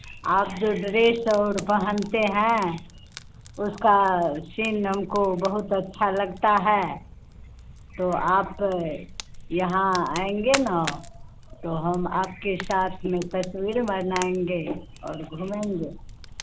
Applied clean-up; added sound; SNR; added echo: none; Fire; 14 dB; none.